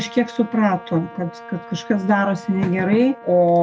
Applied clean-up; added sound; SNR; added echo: none; Brass instrument; 19 dB; none.